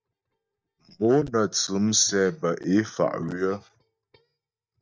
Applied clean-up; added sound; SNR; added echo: neural mask model DeepFilterNet 3.